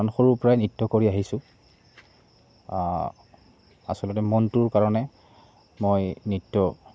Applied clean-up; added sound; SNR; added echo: none; none; none; none.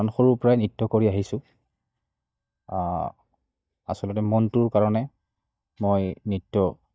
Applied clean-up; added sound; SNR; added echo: neural mask model DeepFilterNet 3.